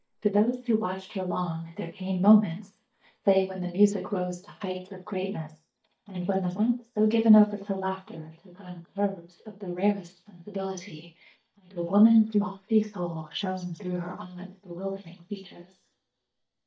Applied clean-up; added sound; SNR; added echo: neural mask model DeepFilterNet 3.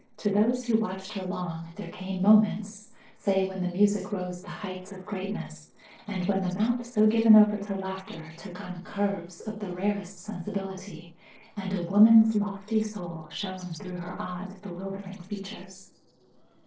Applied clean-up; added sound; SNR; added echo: neural separator model SepFormer DNS4.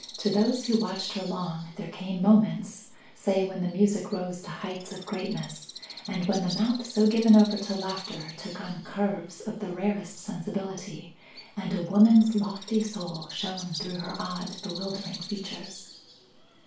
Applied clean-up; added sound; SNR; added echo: none; Bird; 16 dB; reverberation time 0.4 s.